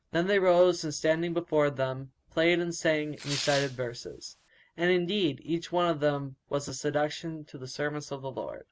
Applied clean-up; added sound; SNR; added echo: none; Tearing; 12 dB; none.